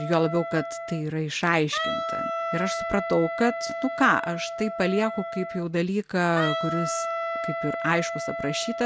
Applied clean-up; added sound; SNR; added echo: none; Wind instrument, woodwind instrument; 5 dB; none.